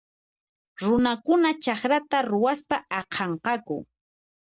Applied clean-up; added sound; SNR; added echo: none; none; none; none.